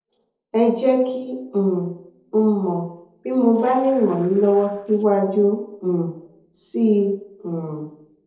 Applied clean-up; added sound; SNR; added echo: neural separator model SepFormer DNS4.